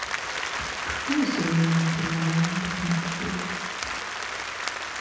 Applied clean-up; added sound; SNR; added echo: none; Applause; 3 dB; reverberation time 1.2 s.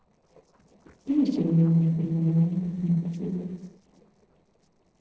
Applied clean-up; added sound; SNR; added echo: neural separator model SepFormer DNS4.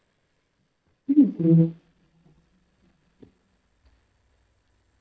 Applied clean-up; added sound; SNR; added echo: neural mask model DeepFilterNet 3.